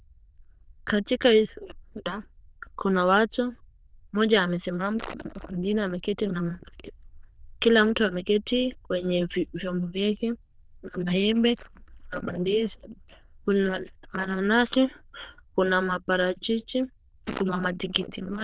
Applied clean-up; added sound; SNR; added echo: neural diffusion model UNIVERSE++.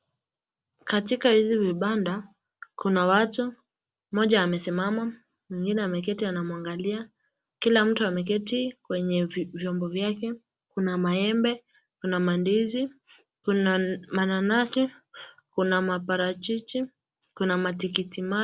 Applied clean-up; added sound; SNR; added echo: none; none; none; none.